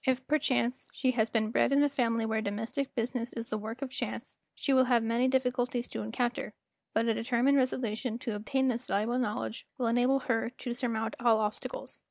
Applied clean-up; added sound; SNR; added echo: none; none; none; none.